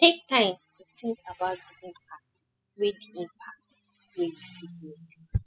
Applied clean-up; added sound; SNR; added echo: classical method spectral subtraction.